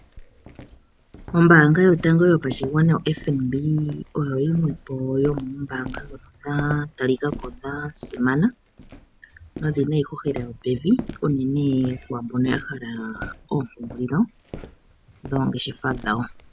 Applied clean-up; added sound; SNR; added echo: none; Walk, footsteps; 17 dB; none.